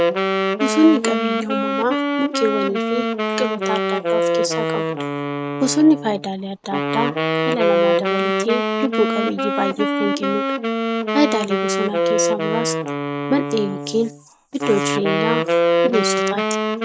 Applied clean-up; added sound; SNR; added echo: none; Wind instrument, woodwind instrument; -2 dB; none.